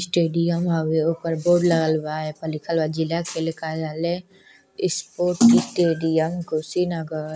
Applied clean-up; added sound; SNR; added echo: none; none; none; none.